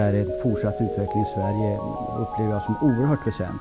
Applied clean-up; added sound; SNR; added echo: none; Mallet percussion; 7 dB; none.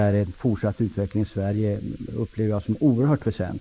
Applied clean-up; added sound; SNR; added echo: neural mask model Resemble Enhance denoiser.